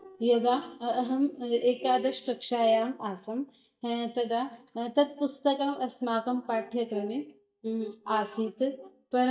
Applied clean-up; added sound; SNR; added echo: neural mask model DeepFilterNet 3.